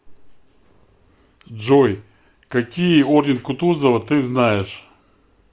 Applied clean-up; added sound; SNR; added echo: none; none; none; none.